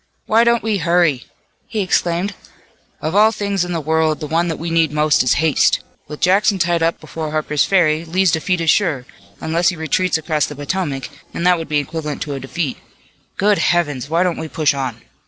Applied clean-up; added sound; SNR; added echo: neural separator model SepFormer DNS4.